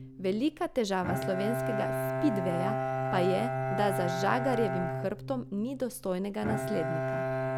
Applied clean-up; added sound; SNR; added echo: none; Bowed string instrument; 1 dB; none.